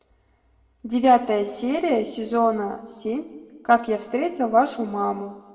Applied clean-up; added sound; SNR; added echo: none; none; none; reverberation time 1.4 s.